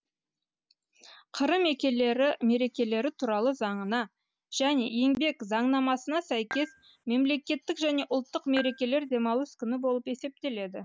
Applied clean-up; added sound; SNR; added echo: none; Dishes, pots, and pans / Chink, clink; 12 dB; none.